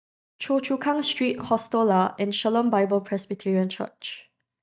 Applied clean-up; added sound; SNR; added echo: neural mask model DeepFilterNet 3.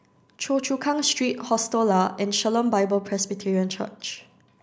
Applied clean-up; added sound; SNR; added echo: none; none; none; none.